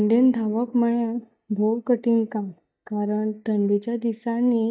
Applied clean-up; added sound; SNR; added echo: neural mask model DeepFilterNet 3.